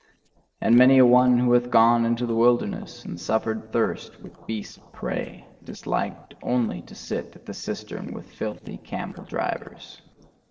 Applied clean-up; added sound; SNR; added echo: neural separator model SepFormer DNS4.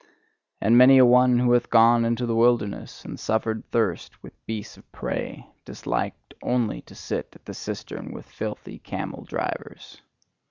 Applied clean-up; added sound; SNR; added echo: none; none; none; none.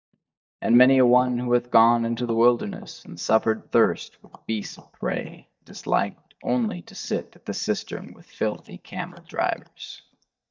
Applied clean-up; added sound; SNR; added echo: neural mask model DeepFilterNet 3.